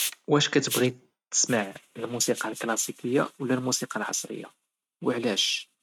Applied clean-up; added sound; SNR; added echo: neural mask model RNNoise.